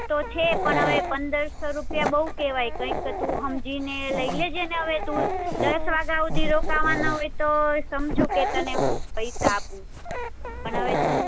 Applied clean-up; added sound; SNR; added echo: none; Dog; -1 dB; none.